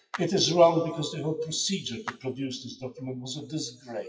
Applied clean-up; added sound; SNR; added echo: classical method WPE with log-MMSE.